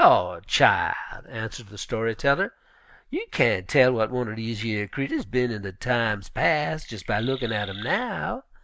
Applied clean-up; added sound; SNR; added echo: none; Chirp, tweet; 17 dB; none.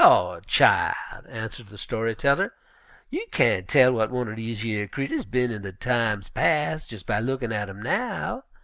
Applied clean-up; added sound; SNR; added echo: none; none; none; none.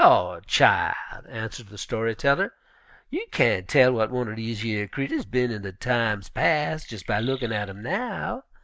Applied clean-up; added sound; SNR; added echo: neural mask model DeepFilterNet 3.